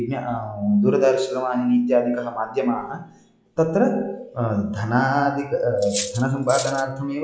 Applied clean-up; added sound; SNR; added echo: classical method log-MMSE.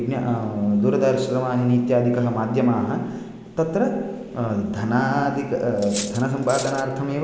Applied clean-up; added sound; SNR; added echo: none; Cutlery, silverware; 13 dB; none.